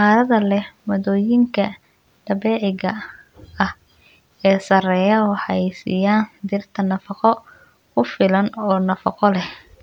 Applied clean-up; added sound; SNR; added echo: none; none; none; none.